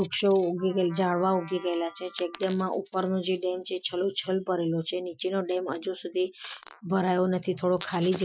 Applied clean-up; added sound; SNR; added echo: classical method Wiener filter.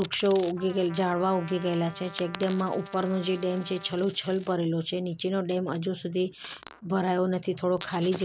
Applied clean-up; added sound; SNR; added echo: none; Trumpet + Coin (dropping); 18 dB; none.